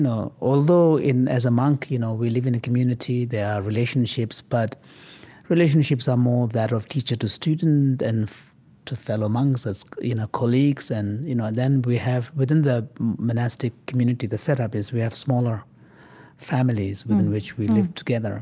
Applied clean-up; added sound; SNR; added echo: none; none; none; none.